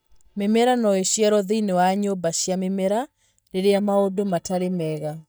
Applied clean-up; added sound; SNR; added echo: neural mask model DeepFilterNet 3.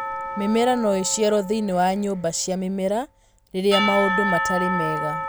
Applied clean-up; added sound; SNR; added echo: none; Church bell / Percussion; 5 dB; none.